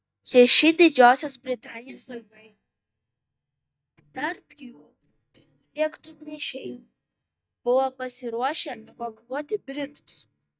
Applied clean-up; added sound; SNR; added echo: neural mask model DeepFilterNet 3.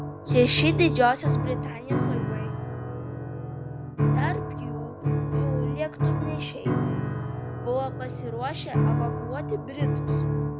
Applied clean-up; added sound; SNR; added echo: none; Piano; -3 dB; none.